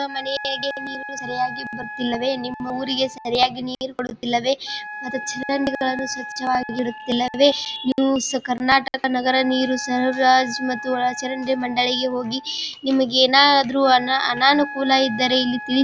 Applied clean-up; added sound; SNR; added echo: none; Wind instrument, woodwind instrument; 14 dB; none.